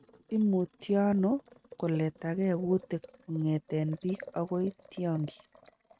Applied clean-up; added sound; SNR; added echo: neural mask model RNNoise.